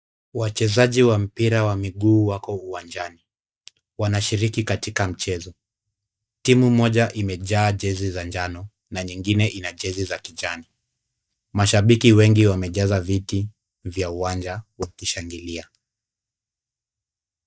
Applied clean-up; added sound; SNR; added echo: neural mask model DeepFilterNet 3.